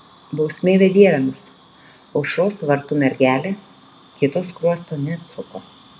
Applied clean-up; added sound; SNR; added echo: none; none; none; none.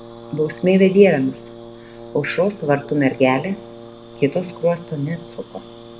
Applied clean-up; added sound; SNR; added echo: none; Brass instrument; 18 dB; none.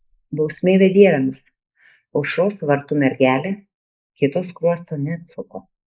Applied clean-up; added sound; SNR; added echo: neural mask model Resemble Enhance denoiser.